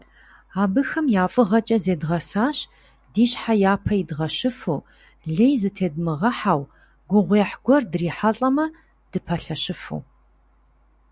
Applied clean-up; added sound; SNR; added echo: none; none; none; none.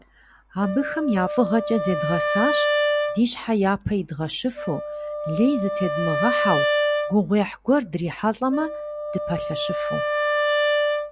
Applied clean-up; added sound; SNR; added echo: none; Wind instrument, woodwind instrument; 1 dB; none.